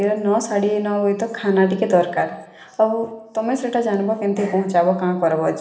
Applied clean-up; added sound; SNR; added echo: none; none; none; reverberation time 1.0 s.